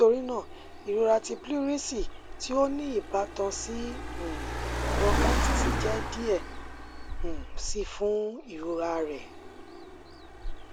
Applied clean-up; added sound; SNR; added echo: none; Car; 2 dB; none.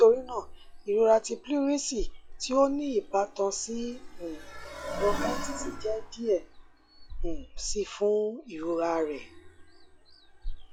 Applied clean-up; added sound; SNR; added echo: classical method log-MMSE.